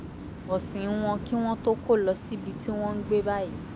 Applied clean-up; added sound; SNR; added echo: none; Waves, surf; 12 dB; none.